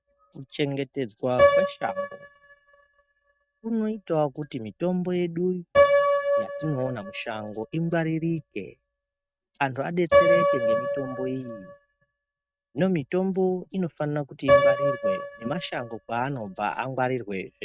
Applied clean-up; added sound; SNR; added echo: neural mask model RNNoise.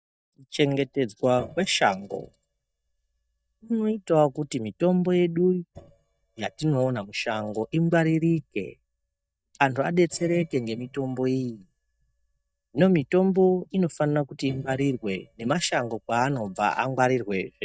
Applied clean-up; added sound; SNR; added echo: neural mask model DeepFilterNet 3.